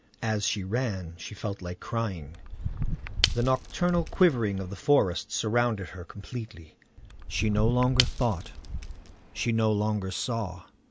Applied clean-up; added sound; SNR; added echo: none; Shatter / Crushing; 3 dB; none.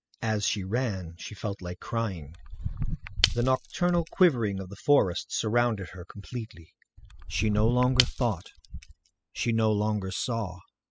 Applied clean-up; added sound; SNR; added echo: classical method spectral subtraction.